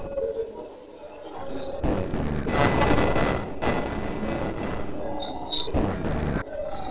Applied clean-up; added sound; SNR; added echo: neural separator model SepFormer DNS4.